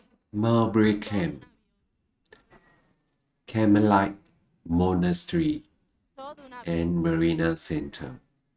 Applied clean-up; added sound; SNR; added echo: neural mask model RNNoise.